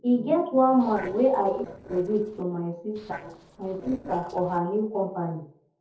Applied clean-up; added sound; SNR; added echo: neural separator model SepFormer DNS4.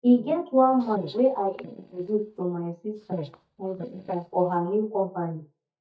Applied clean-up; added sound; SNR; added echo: neural mask model DeepFilterNet 3.